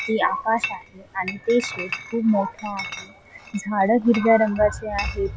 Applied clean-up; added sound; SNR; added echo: none; Chatter / Chink, clink; 13 dB; none.